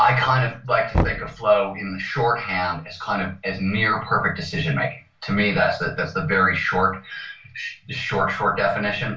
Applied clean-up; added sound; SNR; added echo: none; Knock; 9 dB; reverberation time 0.2 s.